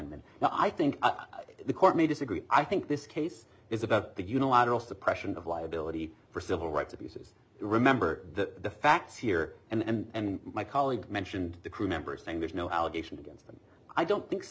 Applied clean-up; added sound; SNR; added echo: none; none; none; none.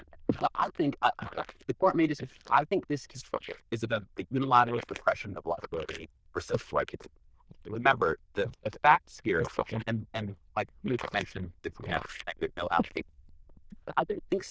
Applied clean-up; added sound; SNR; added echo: neural diffusion model UNIVERSE++.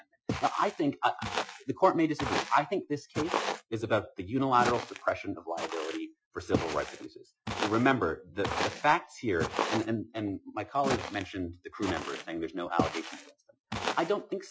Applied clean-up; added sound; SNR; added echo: classical method Wiener filter.